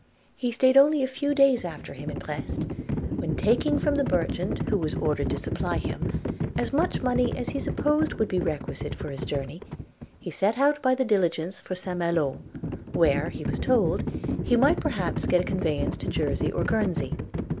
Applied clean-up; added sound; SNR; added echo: none; Livestock, farm animals, working animals; 4 dB; none.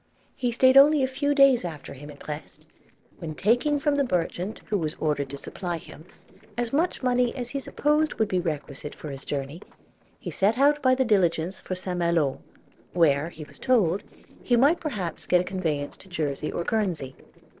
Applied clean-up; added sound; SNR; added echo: neural separator model SepFormer DNS4.